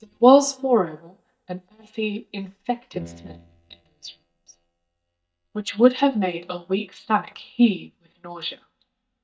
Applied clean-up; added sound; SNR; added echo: neural mask model DeepFilterNet 3.